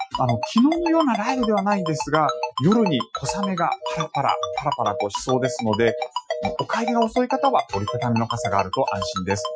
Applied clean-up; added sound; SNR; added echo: classical method Wiener filter.